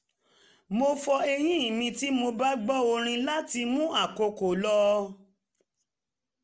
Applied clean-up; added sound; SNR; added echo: none; none; none; none.